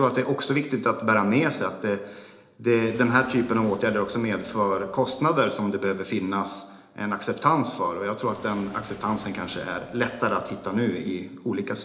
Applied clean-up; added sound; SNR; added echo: neural separator model SepFormer DNS4.